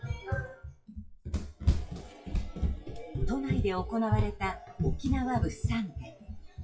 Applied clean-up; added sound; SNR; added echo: classical method WPE with log-MMSE.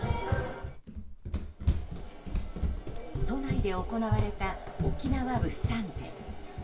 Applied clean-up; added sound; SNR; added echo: none; Run; -4 dB; reverberation time 0.2 s.